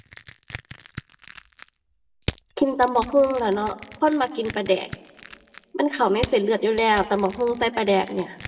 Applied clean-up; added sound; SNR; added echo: none; Crushing; 14 dB; reverberation time 0.9 s.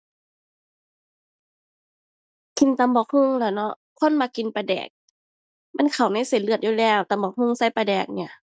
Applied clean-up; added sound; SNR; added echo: none; none; none; none.